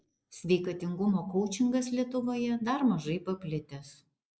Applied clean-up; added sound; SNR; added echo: neural mask model Resemble Enhance denoiser.